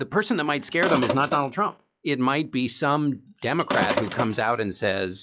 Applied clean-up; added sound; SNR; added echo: classical method log-MMSE.